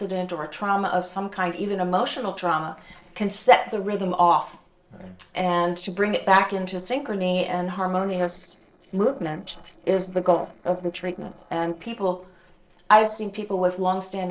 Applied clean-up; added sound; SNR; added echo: neural separator model SepFormer DNS4.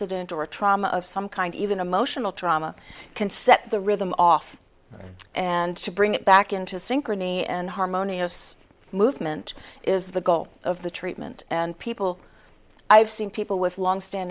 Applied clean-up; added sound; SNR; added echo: none; none; none; none.